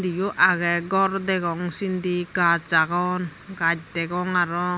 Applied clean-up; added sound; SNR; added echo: none; none; none; none.